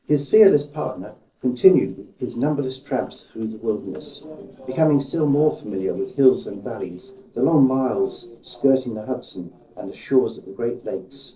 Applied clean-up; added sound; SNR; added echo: neural separator model SepFormer DNS4.